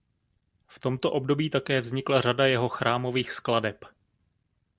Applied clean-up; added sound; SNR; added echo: none; none; none; none.